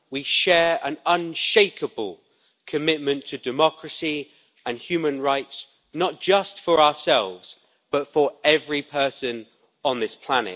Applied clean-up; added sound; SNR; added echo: none; none; none; none.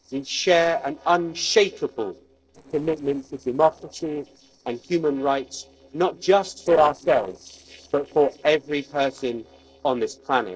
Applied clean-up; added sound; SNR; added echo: neural separator model SepFormer DNS4.